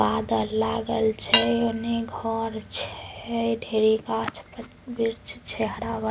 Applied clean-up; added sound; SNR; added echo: none; Cutlery, silverware / Dishes, pots, and pans; 4 dB; none.